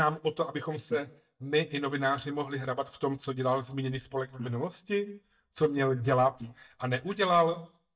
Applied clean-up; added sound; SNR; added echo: neural mask model DeepFilterNet 3.